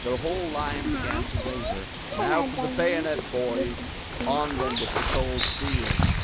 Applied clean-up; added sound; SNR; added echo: none; Bird vocalization, bird call, bird song; -3 dB; none.